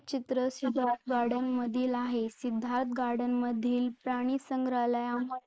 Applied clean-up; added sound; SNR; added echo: neural mask model Resemble Enhance denoiser.